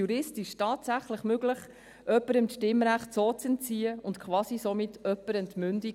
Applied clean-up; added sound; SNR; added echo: none; none; none; none.